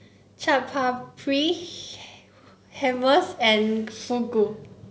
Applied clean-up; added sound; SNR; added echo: none; none; none; none.